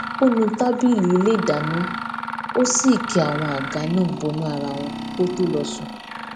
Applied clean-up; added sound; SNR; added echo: none; Mechanisms; 8 dB; none.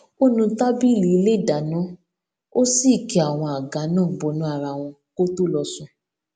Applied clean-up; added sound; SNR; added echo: none; none; none; none.